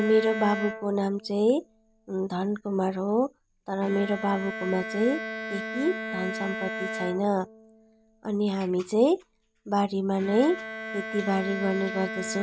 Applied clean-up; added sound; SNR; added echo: none; Bowed string instrument; 10 dB; none.